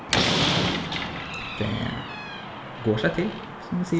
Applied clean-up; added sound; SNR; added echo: none; Slam; -2 dB; reverberation time 0.9 s.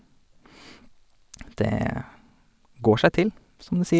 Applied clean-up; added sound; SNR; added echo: none; none; none; none.